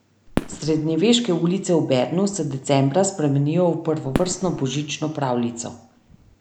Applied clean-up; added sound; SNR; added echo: none; Fireworks; 12 dB; none.